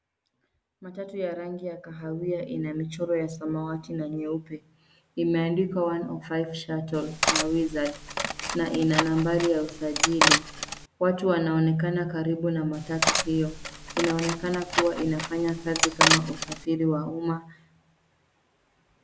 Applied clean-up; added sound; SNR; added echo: none; Cutlery, silverware; -1 dB; none.